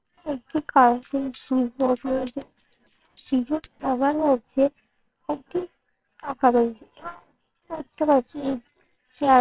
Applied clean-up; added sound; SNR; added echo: neural separator model SepFormer WHAMR!.